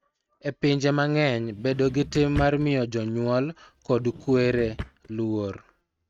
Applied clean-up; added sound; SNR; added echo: neural mask model RNNoise.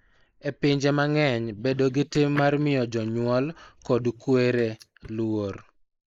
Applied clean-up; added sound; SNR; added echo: neural mask model Resemble Enhance denoiser.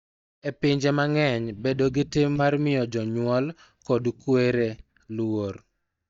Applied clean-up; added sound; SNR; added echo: neural mask model DeepFilterNet 3.